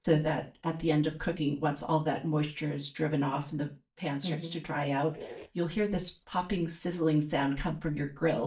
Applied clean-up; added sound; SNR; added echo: neural mask model DeepFilterNet 3.